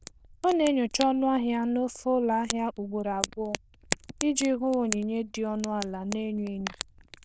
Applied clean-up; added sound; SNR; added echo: neural diffusion model UNIVERSE++.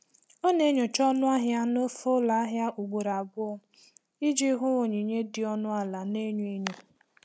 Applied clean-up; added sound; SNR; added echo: none; none; none; none.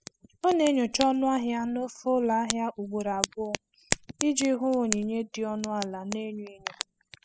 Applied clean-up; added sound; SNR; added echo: classical method spectral subtraction.